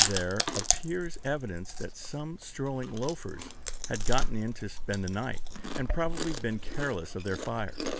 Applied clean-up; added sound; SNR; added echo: none; Chewing, mastication; -3 dB; none.